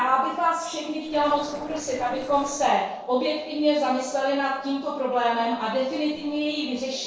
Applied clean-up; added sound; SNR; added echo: neural separator model SepFormer DNS4.